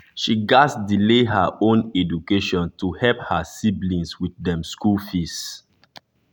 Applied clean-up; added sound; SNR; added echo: none; none; none; none.